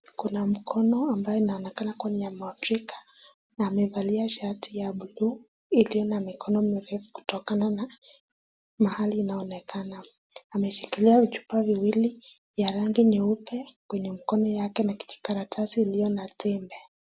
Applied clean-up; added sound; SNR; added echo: none; none; none; none.